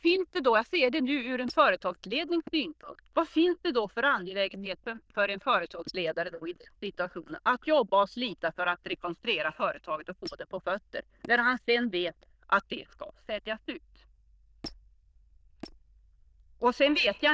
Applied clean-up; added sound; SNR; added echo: neural diffusion model UNIVERSE++.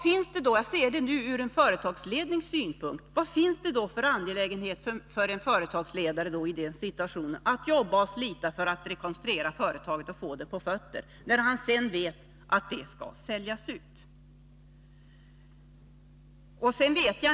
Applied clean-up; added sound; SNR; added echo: none; none; none; none.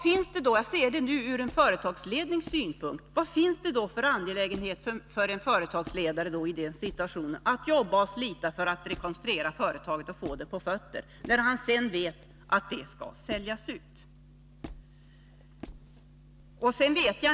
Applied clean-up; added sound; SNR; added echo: none; Squeak; 20 dB; none.